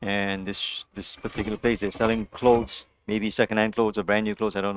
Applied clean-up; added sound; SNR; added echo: neural mask model RNNoise.